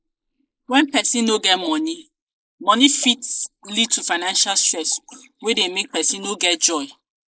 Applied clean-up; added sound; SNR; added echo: neural mask model Resemble Enhance denoiser.